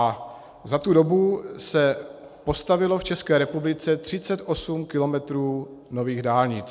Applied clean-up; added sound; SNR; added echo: none; none; none; none.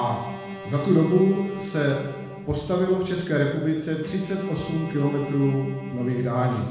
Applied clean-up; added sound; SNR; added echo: none; Bowed string instrument; 13 dB; reverberation time 0.8 s.